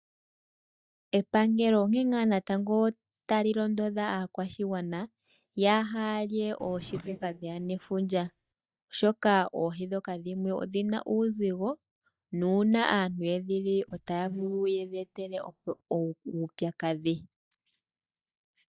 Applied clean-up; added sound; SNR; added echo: neural mask model DeepFilterNet 3.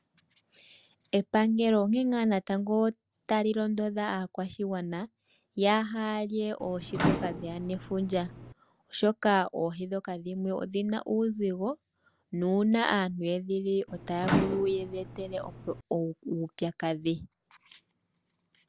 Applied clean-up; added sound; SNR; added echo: none; Microwave oven; 6 dB; none.